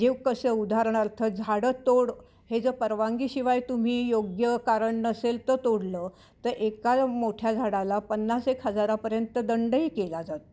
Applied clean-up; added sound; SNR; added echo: none; none; none; none.